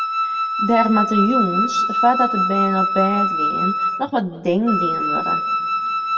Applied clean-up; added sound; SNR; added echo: none; Wind instrument, woodwind instrument; -1 dB; reverberation time 1.1 s.